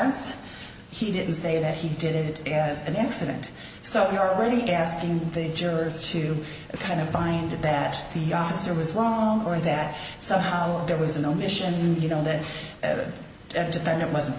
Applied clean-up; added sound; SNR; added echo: none; none; none; none.